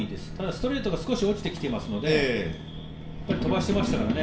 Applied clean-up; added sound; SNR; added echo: none; Boat, Water vehicle; 10 dB; reverberation time 0.5 s.